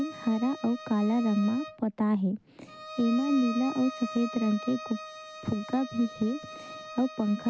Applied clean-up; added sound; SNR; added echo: none; Bowed string instrument; 13 dB; none.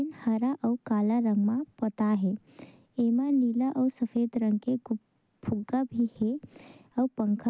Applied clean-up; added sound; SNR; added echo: none; none; none; none.